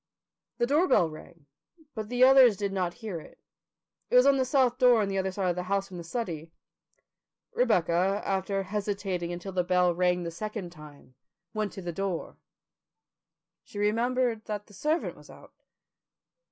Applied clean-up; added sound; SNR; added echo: none; none; none; none.